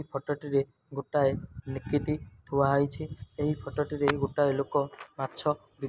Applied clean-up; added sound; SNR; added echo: none; none; none; none.